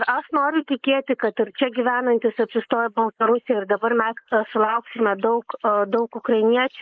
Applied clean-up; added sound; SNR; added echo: neural mask model Resemble Enhance denoiser.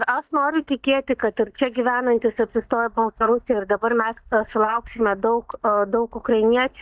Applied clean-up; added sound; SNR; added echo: neural mask model DeepFilterNet 3.